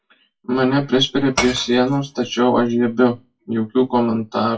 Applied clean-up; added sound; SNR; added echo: classical method WPE with log-MMSE.